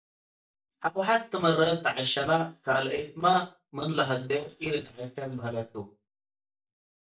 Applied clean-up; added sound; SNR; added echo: neural mask model DeepFilterNet 3.